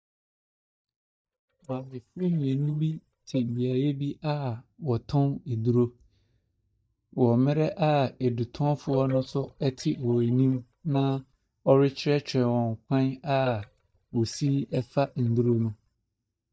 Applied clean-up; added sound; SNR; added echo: neural mask model DeepFilterNet 3.